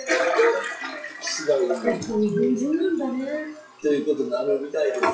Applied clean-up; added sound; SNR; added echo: classical method WPE with log-MMSE.